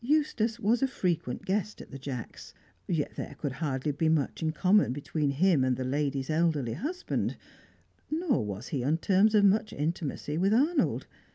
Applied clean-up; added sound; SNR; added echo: none; none; none; none.